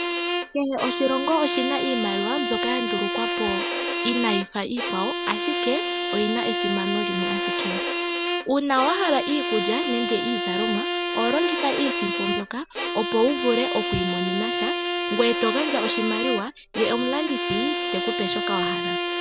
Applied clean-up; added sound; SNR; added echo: none; Bowed string instrument; 0 dB; none.